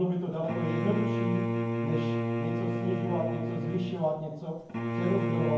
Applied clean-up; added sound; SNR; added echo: none; Bowed string instrument; -1 dB; reverberation time 0.9 s.